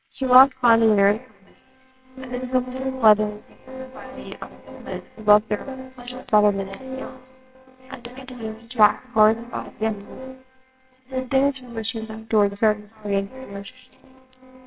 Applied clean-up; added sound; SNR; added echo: neural separator model SepFormer WHAMR!.